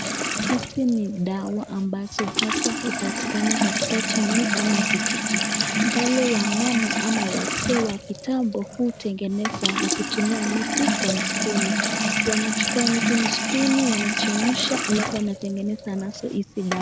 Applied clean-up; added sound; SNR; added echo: none; Sink (filling or washing) / Water tap, faucet; 0 dB; none.